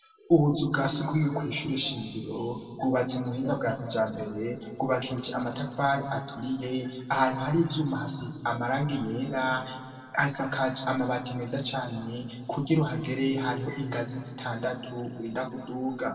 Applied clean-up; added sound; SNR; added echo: none; none; none; reverberation time 1.7 s.